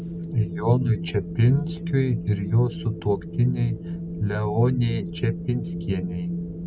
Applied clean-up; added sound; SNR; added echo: none; Wind; 7 dB; none.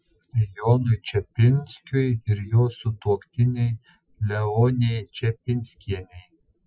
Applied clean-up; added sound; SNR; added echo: classical method Wiener filter.